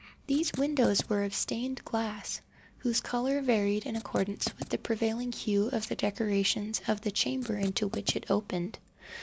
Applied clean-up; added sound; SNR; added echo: none; Writing; 12 dB; none.